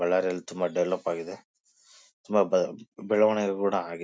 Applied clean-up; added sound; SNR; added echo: none; none; none; none.